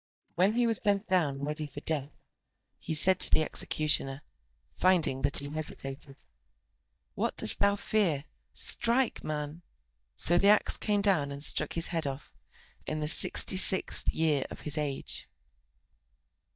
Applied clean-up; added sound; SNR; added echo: neural mask model DeepFilterNet 3.